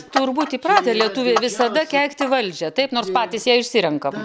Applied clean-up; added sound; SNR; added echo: none; Clock; 8 dB; none.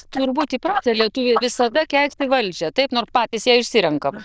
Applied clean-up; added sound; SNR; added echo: neural diffusion model UNIVERSE++.